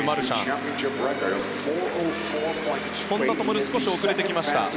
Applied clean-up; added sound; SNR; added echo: none; Tambourine; 16 dB; none.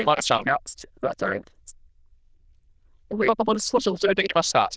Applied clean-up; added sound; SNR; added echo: neural diffusion model UNIVERSE++.